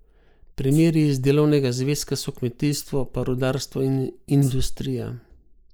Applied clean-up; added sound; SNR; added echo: neural mask model Resemble Enhance denoiser.